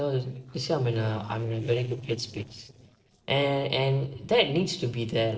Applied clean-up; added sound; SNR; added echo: neural separator model SepFormer DNS4.